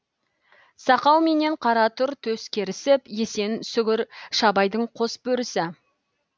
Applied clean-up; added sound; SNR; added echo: none; none; none; none.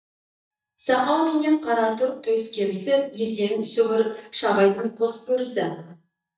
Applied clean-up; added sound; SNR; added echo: neural mask model DeepFilterNet 3.